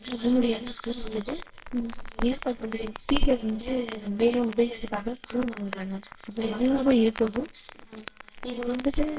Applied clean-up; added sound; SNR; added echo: neural separator model SepFormer WHAMR!.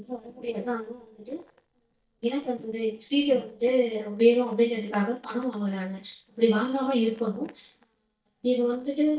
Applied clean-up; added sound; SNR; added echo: neural mask model DeepFilterNet 3.